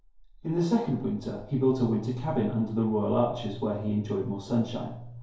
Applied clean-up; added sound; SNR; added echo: none; none; none; reverberation time 2.4 s.